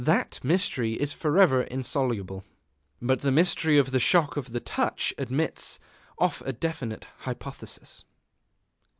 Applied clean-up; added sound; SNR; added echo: none; none; none; none.